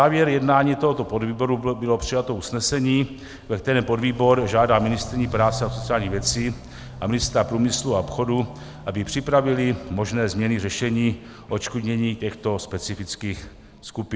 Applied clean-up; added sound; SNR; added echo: none; Walk, footsteps; 16 dB; none.